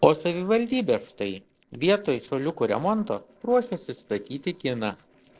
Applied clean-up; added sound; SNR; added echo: neural separator model SepFormer DNS4.